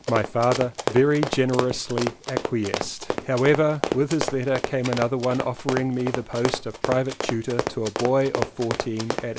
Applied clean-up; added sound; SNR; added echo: none; Run; 6 dB; none.